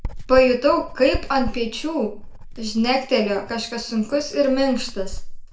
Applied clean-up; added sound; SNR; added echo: none; Writing; 10 dB; reverberation time 0.4 s.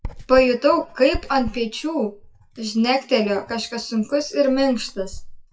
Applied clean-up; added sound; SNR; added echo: classical method WPE with log-MMSE.